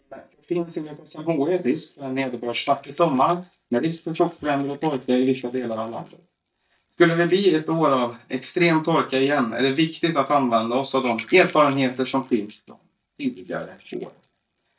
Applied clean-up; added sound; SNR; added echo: neural mask model DeepFilterNet 3.